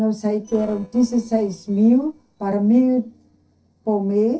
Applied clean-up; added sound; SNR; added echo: neural separator model SepFormer DNS4.